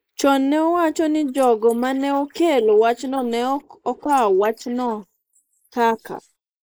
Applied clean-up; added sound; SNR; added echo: neural mask model Resemble Enhance denoiser.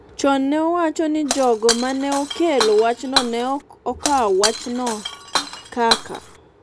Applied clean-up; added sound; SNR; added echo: none; Shatter; 5 dB; none.